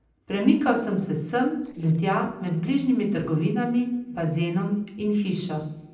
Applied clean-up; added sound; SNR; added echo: neural separator model SepFormer DNS4.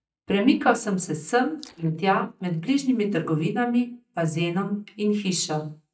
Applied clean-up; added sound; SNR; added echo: neural mask model DeepFilterNet 3.